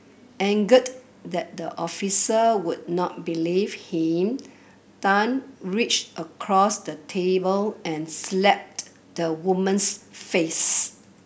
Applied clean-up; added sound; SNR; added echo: none; none; none; none.